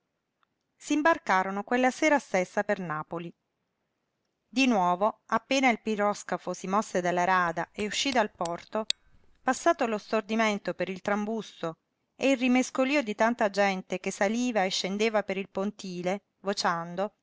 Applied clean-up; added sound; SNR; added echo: neural separator model SepFormer DNS4.